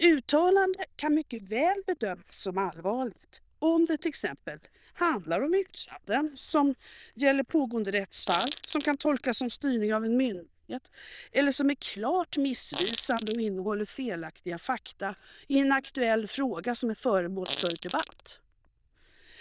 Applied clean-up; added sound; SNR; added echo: neural diffusion model UNIVERSE++.